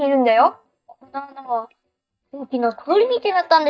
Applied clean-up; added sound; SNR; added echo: neural mask model DeepFilterNet 3.